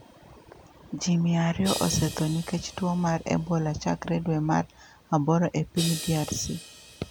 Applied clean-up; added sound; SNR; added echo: none; Crash cymbal; 14 dB; none.